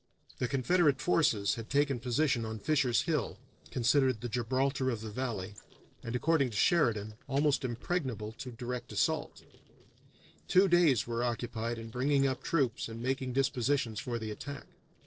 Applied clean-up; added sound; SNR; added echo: neural separator model SepFormer DNS4.